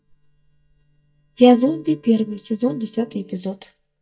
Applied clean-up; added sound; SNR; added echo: neural mask model DeepFilterNet 3.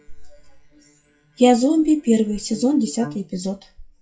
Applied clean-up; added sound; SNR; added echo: classical method WPE with log-MMSE.